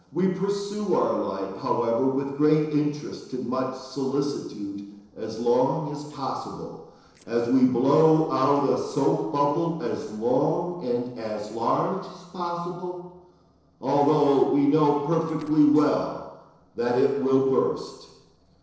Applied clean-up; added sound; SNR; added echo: neural separator model SepFormer DNS4.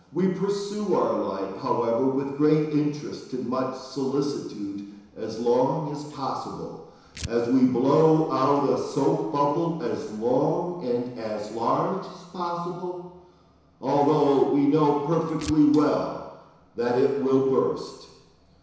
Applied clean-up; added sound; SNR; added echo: none; Tearing; 19 dB; reverberation time 1.0 s.